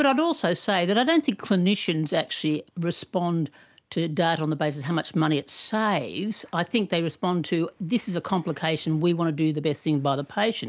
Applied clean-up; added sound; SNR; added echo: none; none; none; none.